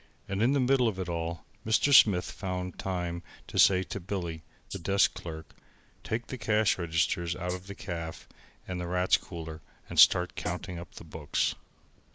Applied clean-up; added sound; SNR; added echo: neural mask model Resemble Enhance denoiser.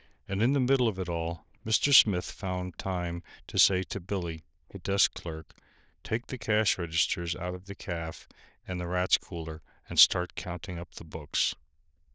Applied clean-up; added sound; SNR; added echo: neural diffusion model UNIVERSE++.